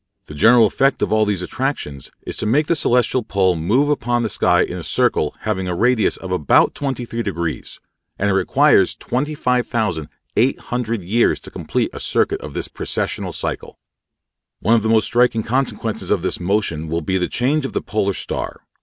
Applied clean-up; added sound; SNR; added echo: none; none; none; none.